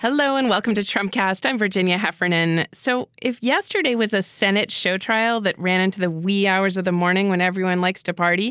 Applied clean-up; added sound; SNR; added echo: none; none; none; none.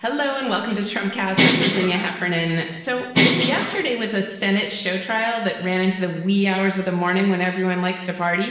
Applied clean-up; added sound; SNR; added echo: none; Bell; -3 dB; reverberation time 0.9 s.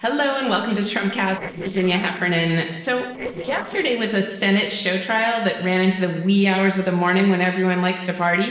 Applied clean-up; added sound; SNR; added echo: neural separator model SepFormer DNS4.